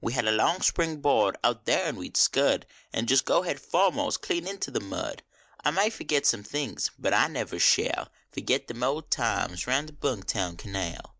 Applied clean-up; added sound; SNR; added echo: none; none; none; none.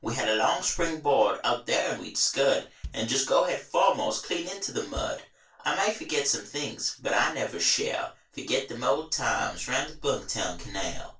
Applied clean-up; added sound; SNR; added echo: none; Bass drum; 18 dB; reverberation time 0.2 s.